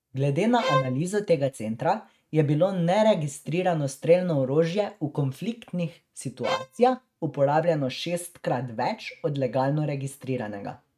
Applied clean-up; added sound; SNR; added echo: neural mask model RNNoise.